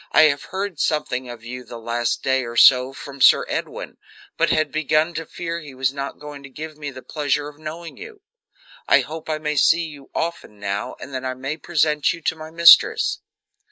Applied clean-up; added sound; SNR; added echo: neural mask model Resemble Enhance denoiser.